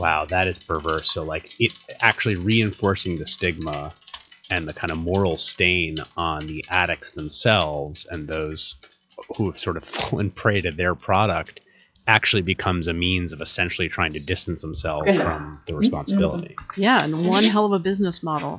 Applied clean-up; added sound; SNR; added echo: classical method log-MMSE.